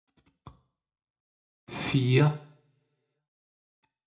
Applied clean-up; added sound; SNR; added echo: none; none; none; reverberation time 0.4 s.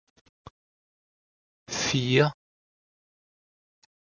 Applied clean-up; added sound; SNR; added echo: none; none; none; none.